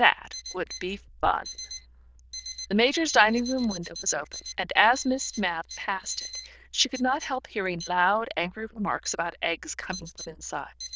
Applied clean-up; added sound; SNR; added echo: neural diffusion model UNIVERSE++.